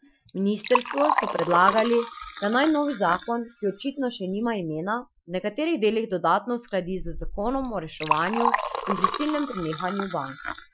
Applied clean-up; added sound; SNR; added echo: classical method Wiener filter.